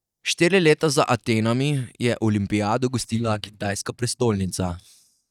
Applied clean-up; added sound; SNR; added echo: neural mask model DeepFilterNet 3.